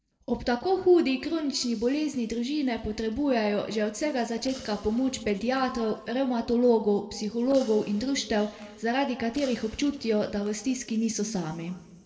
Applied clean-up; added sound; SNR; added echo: neural separator model SepFormer DNS4.